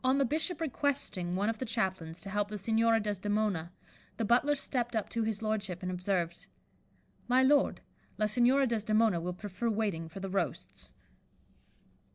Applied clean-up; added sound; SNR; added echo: none; none; none; none.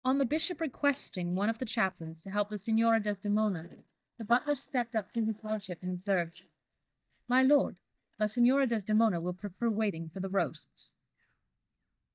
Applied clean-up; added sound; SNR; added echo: neural mask model DeepFilterNet 3.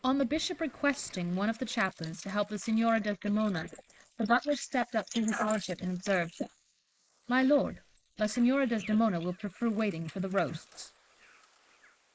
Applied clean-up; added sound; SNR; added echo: neural mask model Resemble Enhance denoiser.